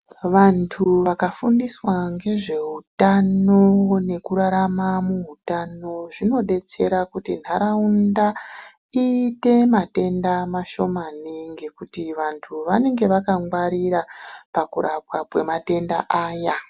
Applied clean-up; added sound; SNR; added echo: none; none; none; none.